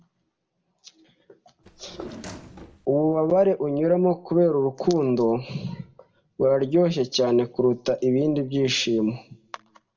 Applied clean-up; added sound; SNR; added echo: none; Drawer open or close; 17 dB; reverberation time 0.4 s.